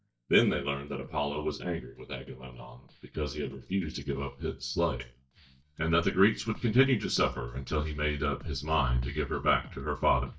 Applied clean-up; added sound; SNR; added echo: neural mask model DeepFilterNet 3.